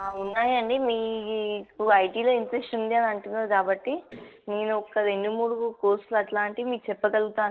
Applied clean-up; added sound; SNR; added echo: neural separator model SepFormer DNS4.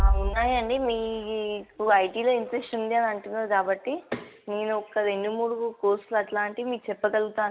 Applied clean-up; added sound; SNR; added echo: none; Bass drum; 7 dB; none.